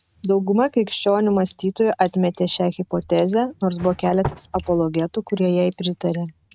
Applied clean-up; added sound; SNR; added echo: neural mask model RNNoise.